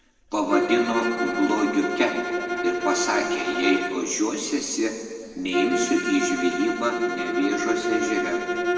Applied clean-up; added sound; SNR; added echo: none; Bowed string instrument; 1 dB; reverberation time 2.4 s.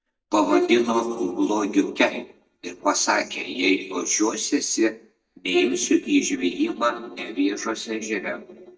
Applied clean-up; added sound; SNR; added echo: neural mask model DeepFilterNet 3.